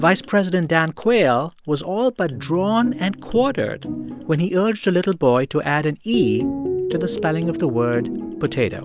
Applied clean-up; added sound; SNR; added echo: none; none; none; none.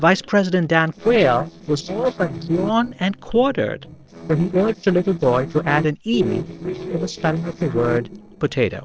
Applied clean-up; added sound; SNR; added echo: neural separator model SepFormer DNS4.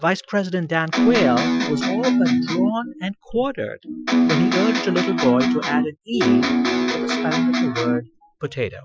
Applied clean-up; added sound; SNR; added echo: classical method Wiener filter.